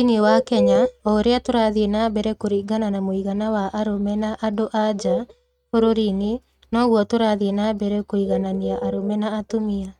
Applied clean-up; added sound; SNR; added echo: neural mask model RNNoise.